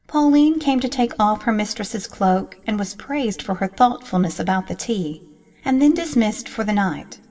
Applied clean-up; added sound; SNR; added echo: none; none; none; reverberation time 0.8 s.